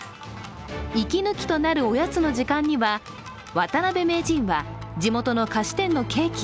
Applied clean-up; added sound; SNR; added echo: none; none; none; none.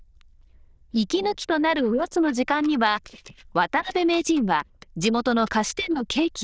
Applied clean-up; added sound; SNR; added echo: neural diffusion model UNIVERSE++.